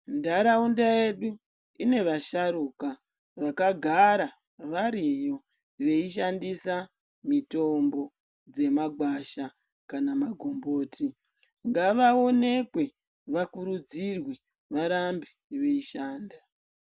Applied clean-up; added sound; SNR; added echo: none; none; none; none.